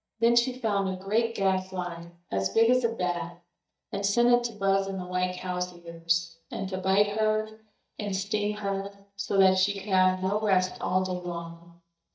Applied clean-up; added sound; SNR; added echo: neural mask model DeepFilterNet 3.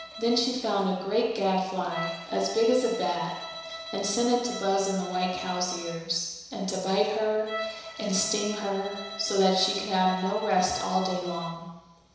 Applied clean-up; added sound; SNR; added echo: none; Bowed string instrument; 13 dB; reverberation time 1.0 s.